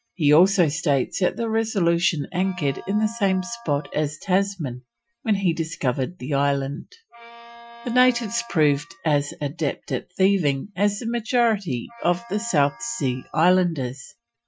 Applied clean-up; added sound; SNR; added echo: classical method Wiener filter.